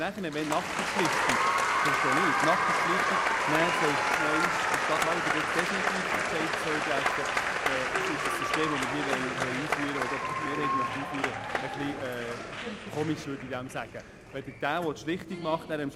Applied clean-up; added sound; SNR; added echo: none; Applause; -5 dB; none.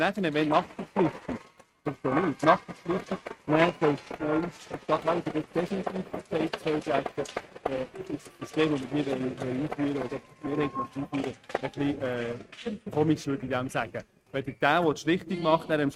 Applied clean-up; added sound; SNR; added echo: neural mask model RNNoise.